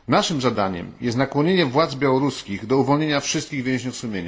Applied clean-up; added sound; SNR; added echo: none; none; none; reverberation time 0.5 s.